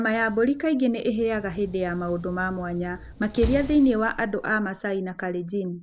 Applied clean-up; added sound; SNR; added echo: none; Slam; 14 dB; none.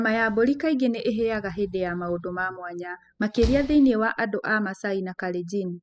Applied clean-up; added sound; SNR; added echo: classical method spectral subtraction.